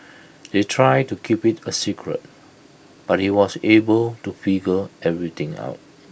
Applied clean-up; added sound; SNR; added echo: none; none; none; none.